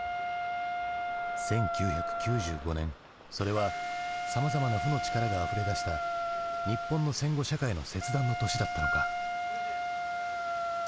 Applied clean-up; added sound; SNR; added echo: none; Wind instrument, woodwind instrument + Wind instrument, woodwind instrument; 1 dB; none.